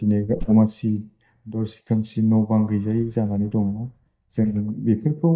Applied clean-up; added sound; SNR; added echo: neural mask model DeepFilterNet 3.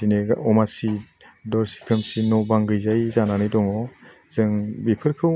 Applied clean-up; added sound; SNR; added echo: none; none; none; none.